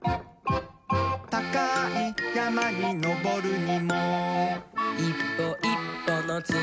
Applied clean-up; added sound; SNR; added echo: none; none; none; none.